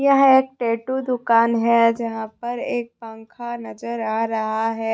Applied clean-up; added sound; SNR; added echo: none; none; none; none.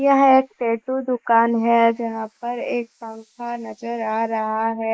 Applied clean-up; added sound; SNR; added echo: neural mask model Resemble Enhance denoiser.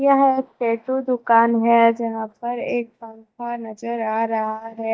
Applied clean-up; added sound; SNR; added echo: neural mask model DeepFilterNet 3.